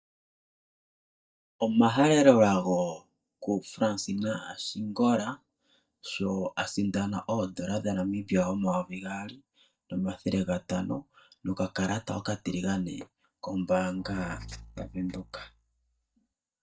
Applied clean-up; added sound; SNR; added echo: neural mask model DeepFilterNet 3.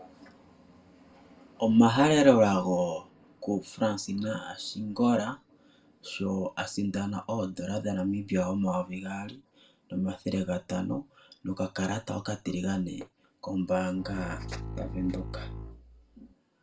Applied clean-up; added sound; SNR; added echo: none; Bowed string instrument; 10 dB; reverberation time 0.2 s.